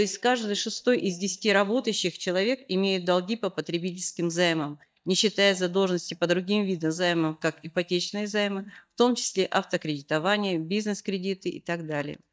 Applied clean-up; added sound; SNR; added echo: neural mask model DeepFilterNet 3.